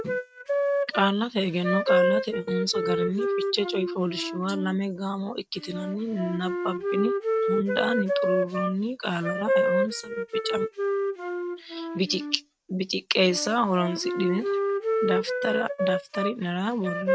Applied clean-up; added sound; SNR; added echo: neural mask model RNNoise.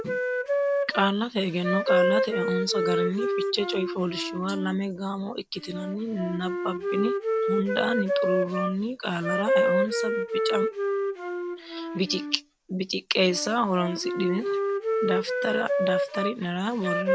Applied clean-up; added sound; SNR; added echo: none; Wind instrument, woodwind instrument; -1 dB; none.